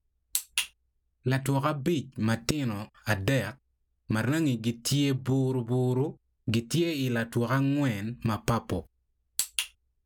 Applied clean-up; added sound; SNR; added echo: none; none; none; none.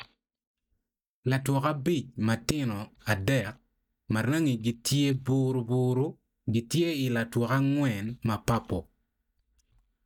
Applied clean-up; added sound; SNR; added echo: neural mask model DeepFilterNet 3.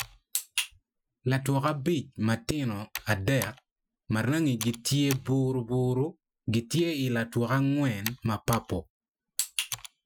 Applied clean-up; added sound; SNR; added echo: classical method Wiener filter.